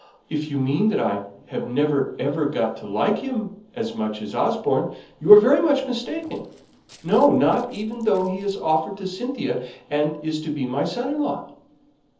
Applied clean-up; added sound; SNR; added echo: neural separator model SepFormer DNS4.